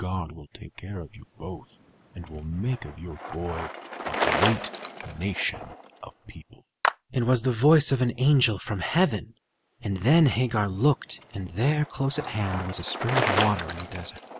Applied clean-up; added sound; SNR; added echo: none; Bicycle + Clapping; 7 dB; none.